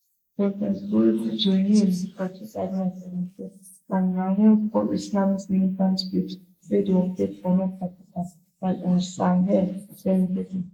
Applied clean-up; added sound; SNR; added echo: neural mask model Resemble Enhance denoiser.